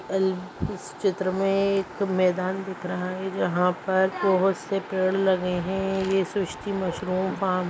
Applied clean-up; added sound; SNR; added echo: none; none; none; none.